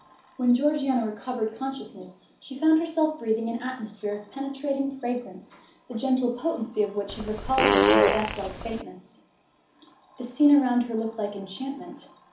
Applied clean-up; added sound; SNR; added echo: none; Fart; -4 dB; reverberation time 0.4 s.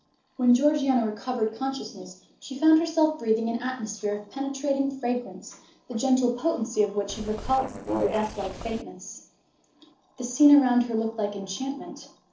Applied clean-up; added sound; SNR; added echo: neural separator model SepFormer DNS4.